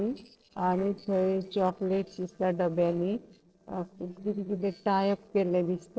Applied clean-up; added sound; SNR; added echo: neural separator model SepFormer DNS4.